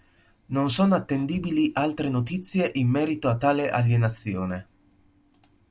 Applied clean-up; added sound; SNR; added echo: none; none; none; none.